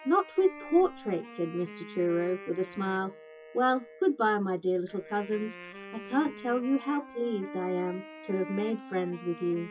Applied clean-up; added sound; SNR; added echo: classical method WPE with log-MMSE.